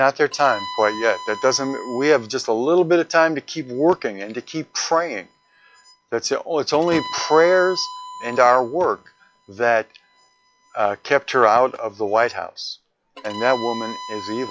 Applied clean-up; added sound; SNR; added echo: classical method log-MMSE.